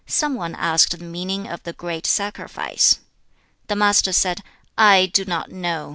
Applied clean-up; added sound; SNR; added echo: none; none; none; none.